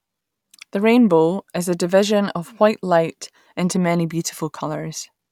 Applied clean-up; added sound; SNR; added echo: none; none; none; none.